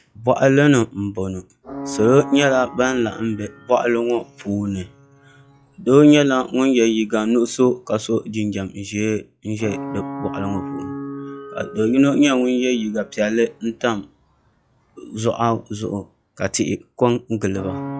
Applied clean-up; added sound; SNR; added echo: classical method log-MMSE.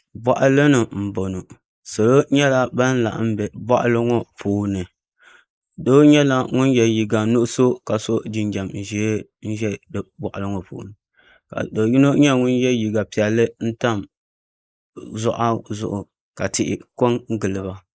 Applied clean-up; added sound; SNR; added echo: neural mask model Resemble Enhance denoiser.